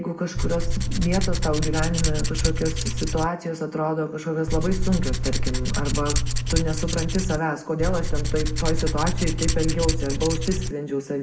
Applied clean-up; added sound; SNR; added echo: none; Tools; -3 dB; reverberation time 0.5 s.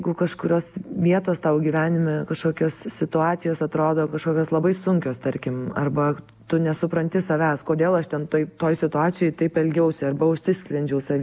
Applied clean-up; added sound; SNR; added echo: none; none; none; none.